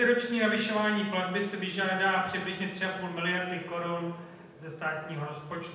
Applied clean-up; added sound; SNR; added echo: none; none; none; reverberation time 0.9 s.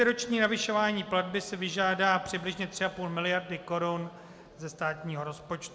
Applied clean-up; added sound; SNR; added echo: none; none; none; none.